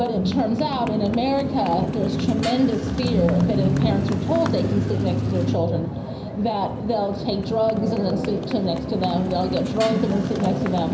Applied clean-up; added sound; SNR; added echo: none; Motorcycle; 7 dB; reverberation time 0.5 s.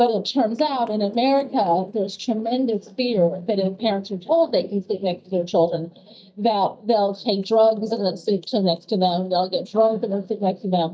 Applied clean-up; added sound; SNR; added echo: neural mask model DeepFilterNet 3.